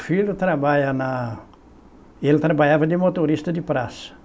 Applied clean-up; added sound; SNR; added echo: none; none; none; none.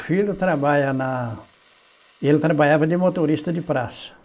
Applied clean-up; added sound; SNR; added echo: neural mask model Resemble Enhance denoiser.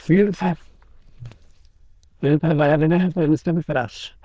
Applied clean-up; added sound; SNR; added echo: neural diffusion model UNIVERSE++.